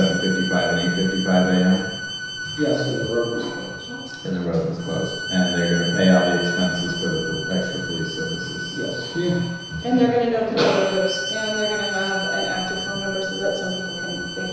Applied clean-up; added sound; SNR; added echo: none; Bowed string instrument; 7 dB; reverberation time 1.0 s.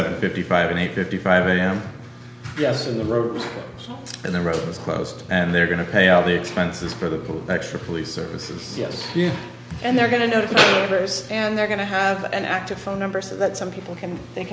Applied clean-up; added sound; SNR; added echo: none; none; none; none.